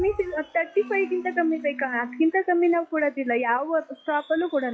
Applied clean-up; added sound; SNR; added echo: classical method log-MMSE.